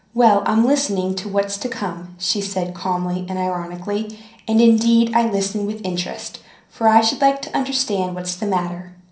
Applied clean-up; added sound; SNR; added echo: none; none; none; reverberation time 0.6 s.